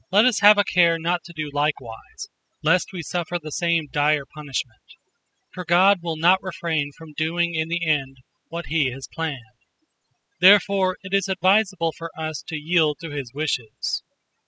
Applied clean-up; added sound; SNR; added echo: classical method spectral subtraction.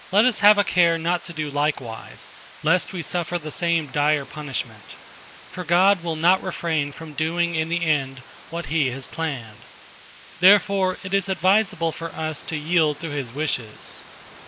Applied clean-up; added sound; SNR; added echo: neural mask model Resemble Enhance denoiser.